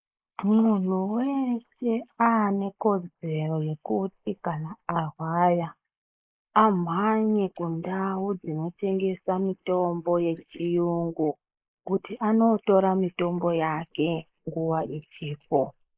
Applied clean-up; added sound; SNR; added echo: neural mask model Resemble Enhance denoiser.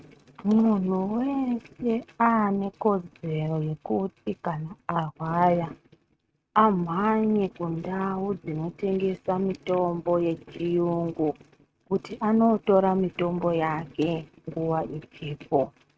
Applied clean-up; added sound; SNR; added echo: neural mask model RNNoise.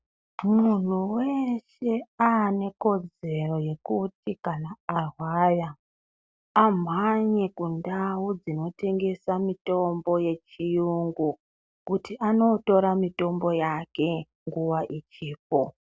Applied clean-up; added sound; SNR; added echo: none; none; none; none.